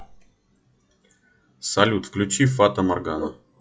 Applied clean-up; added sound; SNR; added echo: classical method log-MMSE.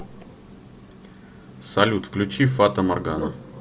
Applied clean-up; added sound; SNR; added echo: none; Growling; 16 dB; none.